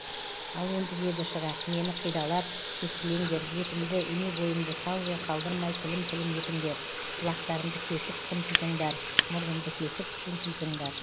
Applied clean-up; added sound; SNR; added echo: none; Mechanisms + Sink (filling or washing) / Water tap, faucet; 2 dB; none.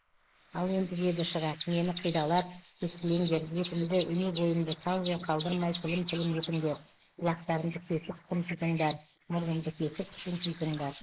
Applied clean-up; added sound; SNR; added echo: neural mask model Resemble Enhance denoiser.